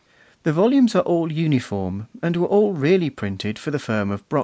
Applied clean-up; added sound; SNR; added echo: none; none; none; none.